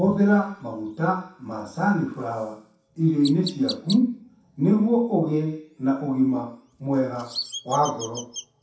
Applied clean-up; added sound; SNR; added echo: none; Chirp, tweet; 17 dB; reverberation time 0.7 s.